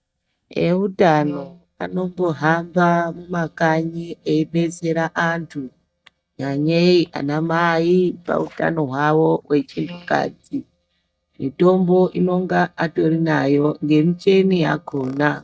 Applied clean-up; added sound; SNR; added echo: neural mask model DeepFilterNet 3.